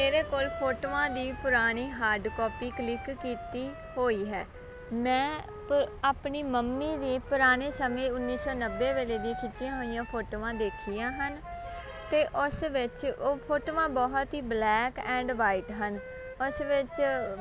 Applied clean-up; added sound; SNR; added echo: none; Wind instrument, woodwind instrument; 13 dB; none.